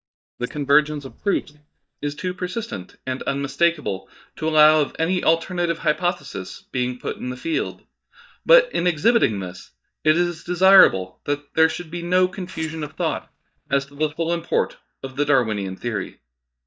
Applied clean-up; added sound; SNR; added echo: neural mask model DeepFilterNet 3.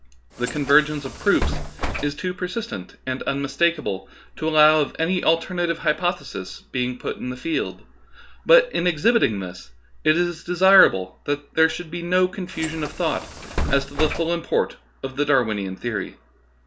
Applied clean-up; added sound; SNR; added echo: none; Bus; 5 dB; none.